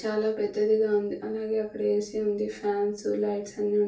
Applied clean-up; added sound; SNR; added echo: none; none; none; reverberation time 0.3 s.